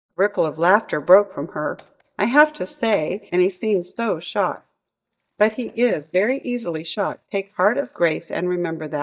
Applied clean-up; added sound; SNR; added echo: neural mask model DeepFilterNet 3.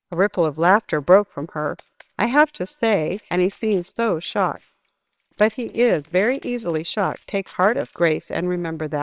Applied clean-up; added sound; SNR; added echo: neural separator model SepFormer WHAMR!.